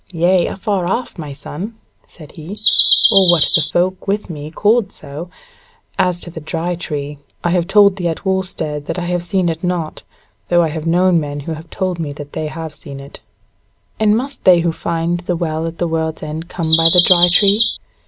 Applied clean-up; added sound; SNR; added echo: none; Bird vocalization, bird call, bird song; -2 dB; none.